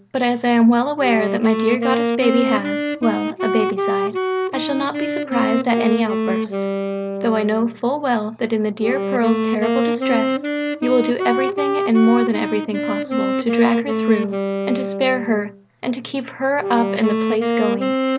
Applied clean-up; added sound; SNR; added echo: none; Wind instrument, woodwind instrument; 1 dB; none.